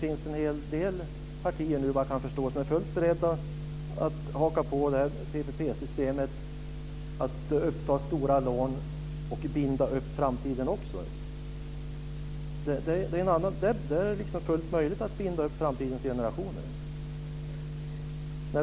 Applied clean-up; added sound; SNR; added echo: none; none; none; none.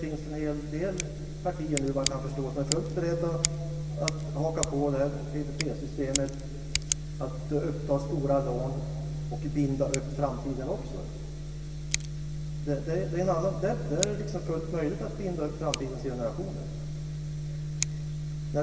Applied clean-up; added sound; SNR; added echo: none; Scissors; 10 dB; reverberation time 1.9 s.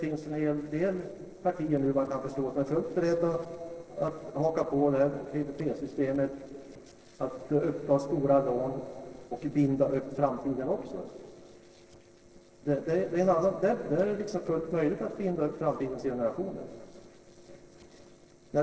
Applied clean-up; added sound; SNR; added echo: neural separator model SepFormer DNS4.